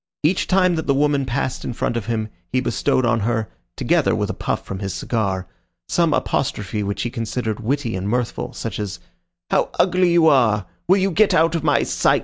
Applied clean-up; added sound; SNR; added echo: none; none; none; none.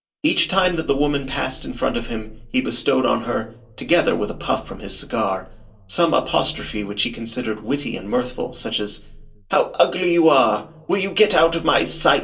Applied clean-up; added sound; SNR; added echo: none; none; none; reverberation time 0.2 s.